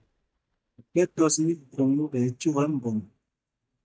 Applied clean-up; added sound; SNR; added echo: neural mask model DeepFilterNet 3.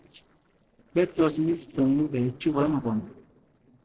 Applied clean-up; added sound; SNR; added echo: neural separator model SepFormer DNS4.